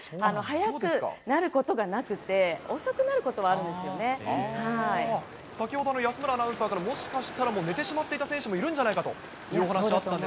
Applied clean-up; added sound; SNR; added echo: none; none; none; none.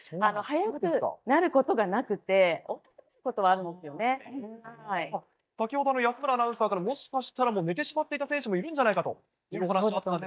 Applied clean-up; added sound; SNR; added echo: neural mask model DeepFilterNet 3.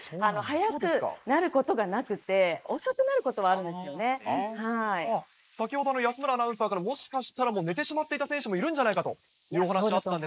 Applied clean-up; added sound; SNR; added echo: neural mask model Resemble Enhance denoiser.